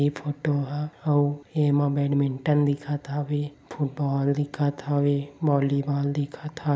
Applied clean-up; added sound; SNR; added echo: none; none; none; none.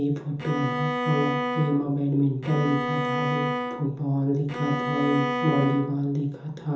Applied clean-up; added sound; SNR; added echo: none; Bowed string instrument; 3 dB; reverberation time 0.6 s.